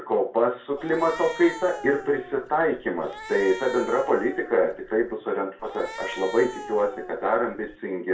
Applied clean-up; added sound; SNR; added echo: none; Cat; 14 dB; reverberation time 0.3 s.